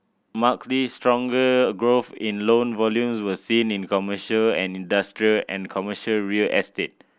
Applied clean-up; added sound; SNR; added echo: none; none; none; none.